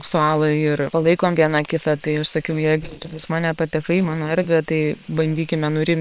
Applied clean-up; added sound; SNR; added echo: neural separator model SepFormer WHAM!.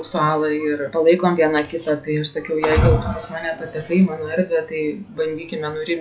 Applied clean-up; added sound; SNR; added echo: classical method log-MMSE.